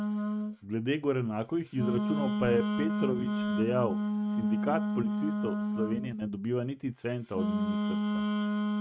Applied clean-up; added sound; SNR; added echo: neural mask model RNNoise.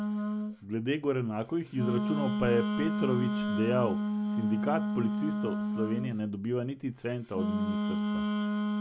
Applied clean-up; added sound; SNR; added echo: none; Wind instrument, woodwind instrument; -1 dB; none.